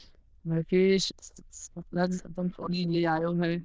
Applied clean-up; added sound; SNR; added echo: neural diffusion model UNIVERSE++.